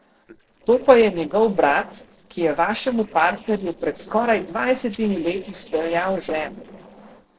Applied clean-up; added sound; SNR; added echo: neural separator model SepFormer DNS4.